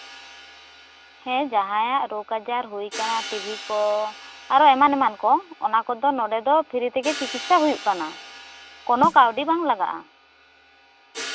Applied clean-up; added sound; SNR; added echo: none; Hi-hat + Snare drum; 16 dB; none.